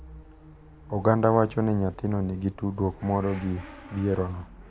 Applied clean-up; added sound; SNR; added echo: none; Motorcycle / Accelerating, revving, vroom; 18 dB; none.